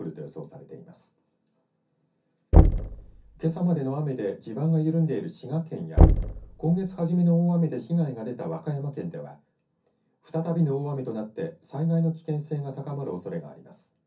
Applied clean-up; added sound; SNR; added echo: none; Knock; -5 dB; reverberation time 0.3 s.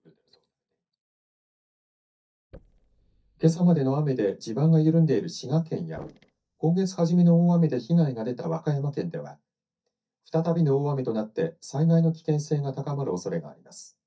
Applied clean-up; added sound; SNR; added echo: neural mask model DeepFilterNet 3.